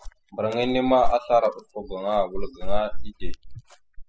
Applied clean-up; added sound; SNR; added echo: classical method spectral subtraction.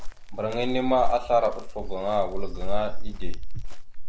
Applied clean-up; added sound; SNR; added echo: none; Chirp, tweet; -4 dB; none.